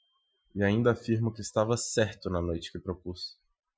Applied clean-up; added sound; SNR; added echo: classical method Wiener filter.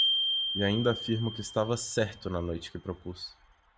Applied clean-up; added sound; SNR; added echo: none; Glockenspiel; 3 dB; none.